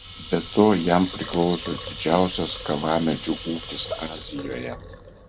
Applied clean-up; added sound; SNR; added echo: none; Water tap, faucet / Liquid; 13 dB; none.